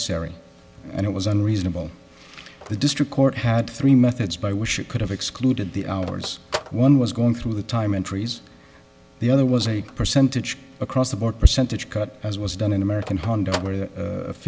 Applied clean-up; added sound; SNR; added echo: none; Telephone; 19 dB; none.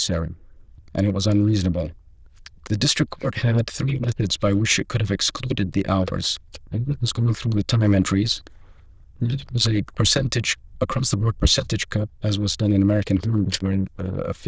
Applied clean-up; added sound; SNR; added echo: neural diffusion model UNIVERSE++.